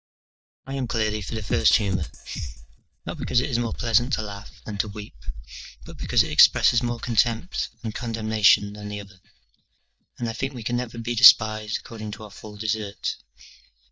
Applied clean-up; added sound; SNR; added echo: neural mask model DeepFilterNet 3.